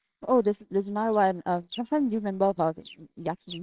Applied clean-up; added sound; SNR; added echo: neural separator model SepFormer WHAMR!.